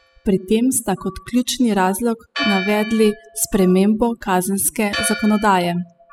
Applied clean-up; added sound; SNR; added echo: classical method spectral subtraction.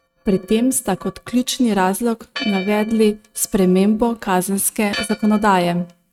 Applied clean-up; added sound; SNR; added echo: neural mask model RNNoise.